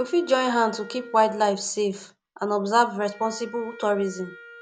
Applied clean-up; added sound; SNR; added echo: none; Wind instrument, woodwind instrument; 20 dB; none.